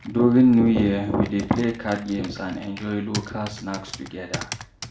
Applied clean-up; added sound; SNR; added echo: none; Computer keyboard; 16 dB; reverberation time 0.4 s.